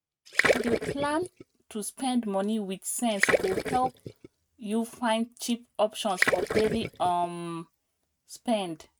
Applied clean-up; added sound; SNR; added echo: neural mask model RNNoise.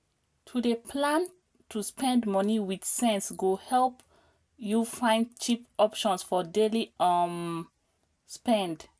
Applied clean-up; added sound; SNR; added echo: none; none; none; none.